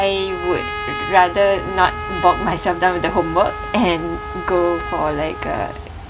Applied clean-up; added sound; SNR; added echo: none; Trumpet; 10 dB; none.